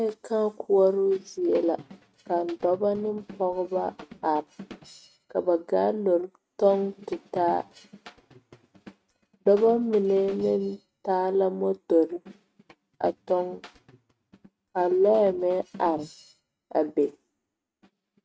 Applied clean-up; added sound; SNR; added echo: neural mask model RNNoise.